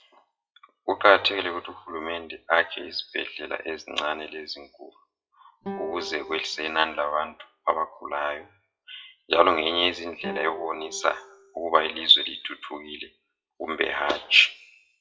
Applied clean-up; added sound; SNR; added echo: classical method WPE with log-MMSE.